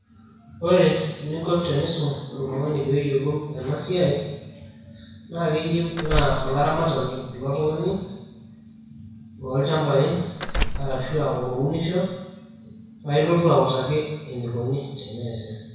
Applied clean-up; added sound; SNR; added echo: none; Door; 4 dB; reverberation time 1.1 s.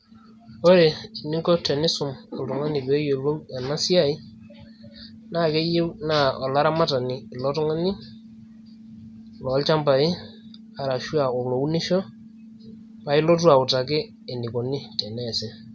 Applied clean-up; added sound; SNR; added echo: none; none; none; none.